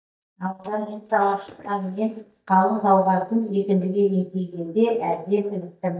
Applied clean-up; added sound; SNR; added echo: neural mask model DeepFilterNet 3.